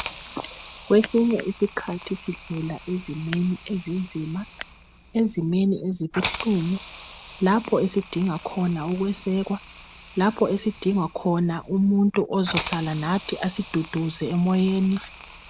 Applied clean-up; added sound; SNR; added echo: none; Hiss; 15 dB; none.